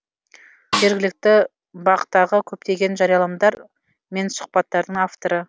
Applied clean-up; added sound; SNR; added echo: none; Snare drum; 5 dB; none.